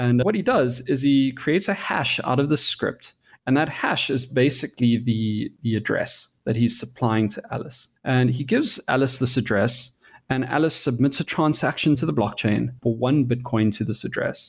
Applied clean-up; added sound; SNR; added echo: none; none; none; none.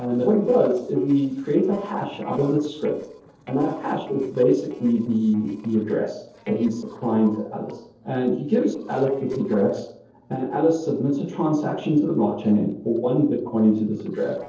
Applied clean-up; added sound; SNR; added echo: neural separator model SepFormer DNS4.